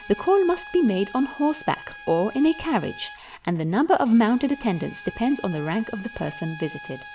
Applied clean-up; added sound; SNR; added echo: none; Bowed string instrument; 17 dB; none.